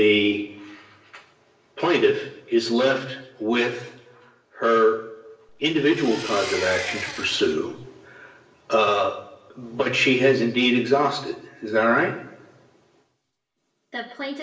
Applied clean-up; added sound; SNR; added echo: none; Engine; 10 dB; reverberation time 0.8 s.